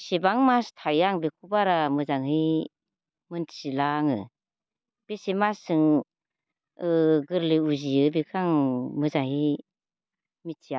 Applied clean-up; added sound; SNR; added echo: none; none; none; none.